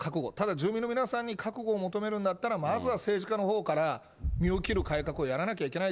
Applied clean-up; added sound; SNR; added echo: none; none; none; none.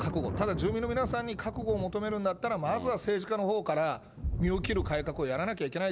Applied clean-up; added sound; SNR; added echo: none; Thunder; 10 dB; none.